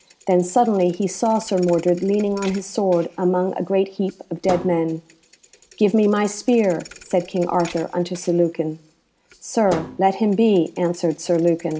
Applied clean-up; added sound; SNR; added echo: none; Thump, thud; 19 dB; none.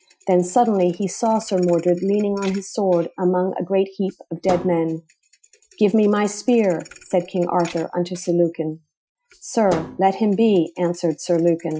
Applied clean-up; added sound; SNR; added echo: classical method Wiener filter.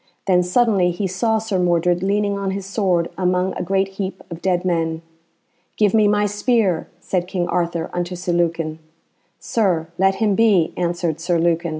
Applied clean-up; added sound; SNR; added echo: none; none; none; none.